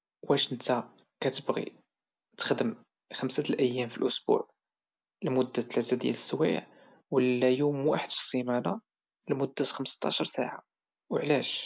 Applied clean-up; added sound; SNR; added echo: none; none; none; none.